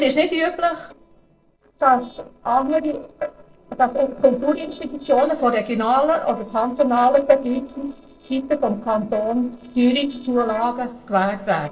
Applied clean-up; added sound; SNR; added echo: neural separator model SepFormer DNS4.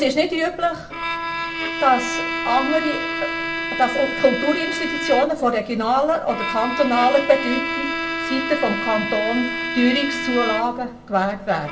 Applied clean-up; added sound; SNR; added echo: none; Bowed string instrument; 5 dB; reverberation time 0.3 s.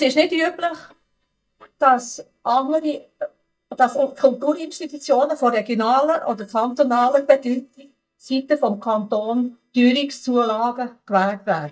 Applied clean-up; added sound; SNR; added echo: neural mask model DeepFilterNet 3.